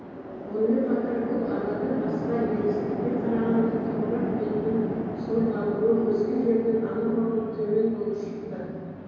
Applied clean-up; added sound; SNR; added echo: none; Chatter / Traffic noise, roadway noise / Train; 5 dB; reverberation time 2.2 s.